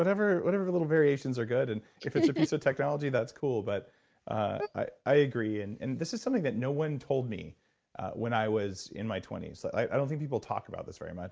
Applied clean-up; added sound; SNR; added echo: none; none; none; none.